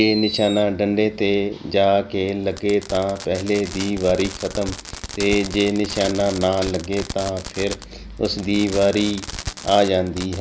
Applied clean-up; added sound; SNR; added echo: none; Fireworks; 13 dB; none.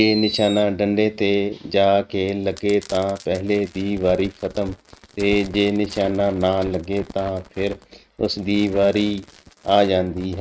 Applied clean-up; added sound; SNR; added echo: neural mask model RNNoise.